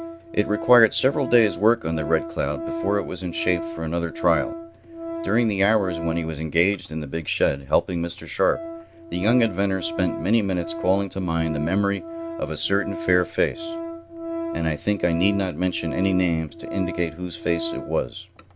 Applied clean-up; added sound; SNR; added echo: none; Organ; 10 dB; none.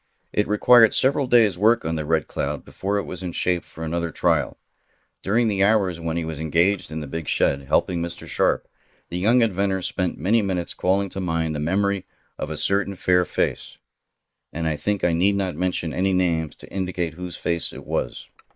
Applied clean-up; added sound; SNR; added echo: neural mask model Resemble Enhance denoiser.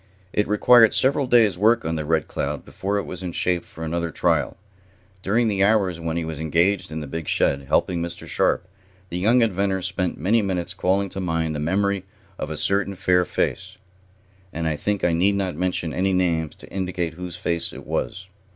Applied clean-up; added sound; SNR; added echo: none; none; none; none.